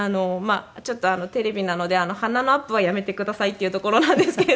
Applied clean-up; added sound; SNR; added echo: none; none; none; none.